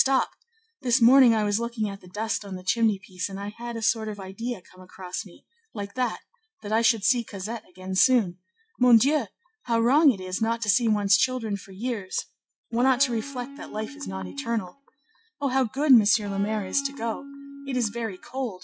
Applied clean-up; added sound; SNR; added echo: classical method log-MMSE.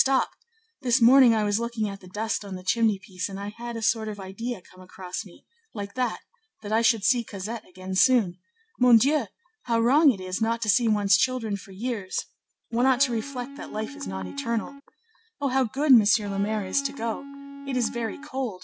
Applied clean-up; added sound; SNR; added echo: none; Electric guitar; 13 dB; none.